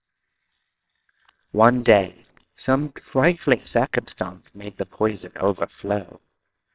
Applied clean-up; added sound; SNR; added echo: neural separator model SepFormer WHAMR!.